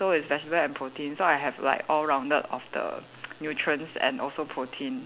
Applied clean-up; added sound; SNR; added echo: none; none; none; none.